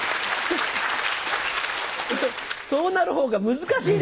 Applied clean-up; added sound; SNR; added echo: none; none; none; none.